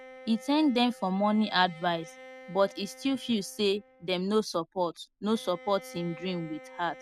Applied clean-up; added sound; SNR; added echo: none; Bowed string instrument; 20 dB; none.